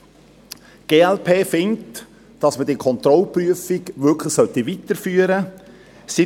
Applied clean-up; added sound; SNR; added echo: none; none; none; none.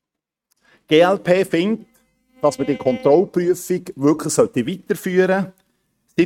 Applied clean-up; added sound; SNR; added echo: neural mask model RNNoise.